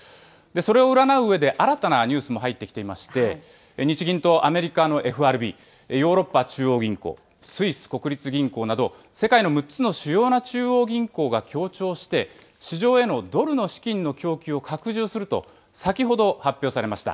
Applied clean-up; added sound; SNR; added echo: none; none; none; none.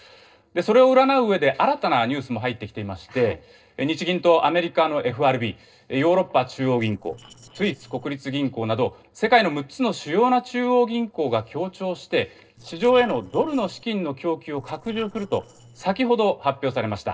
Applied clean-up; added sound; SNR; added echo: neural separator model SepFormer DNS4.